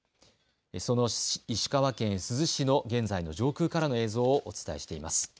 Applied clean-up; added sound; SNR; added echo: none; none; none; none.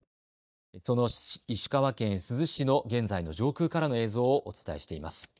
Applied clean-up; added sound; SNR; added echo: neural mask model DeepFilterNet 3.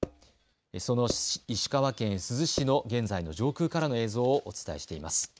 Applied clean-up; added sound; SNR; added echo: none; Percussion; 9 dB; none.